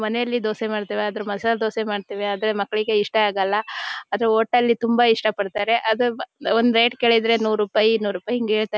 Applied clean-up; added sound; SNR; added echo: none; none; none; none.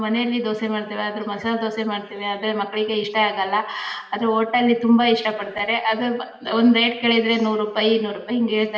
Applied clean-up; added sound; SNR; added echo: none; none; none; reverberation time 1.5 s.